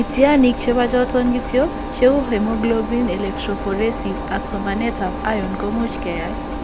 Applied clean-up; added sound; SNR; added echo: none; Engine; 6 dB; none.